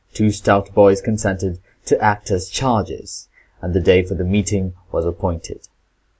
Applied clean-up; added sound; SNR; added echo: none; none; none; none.